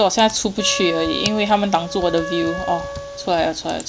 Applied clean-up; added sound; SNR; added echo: none; Wind instrument, woodwind instrument; 10 dB; none.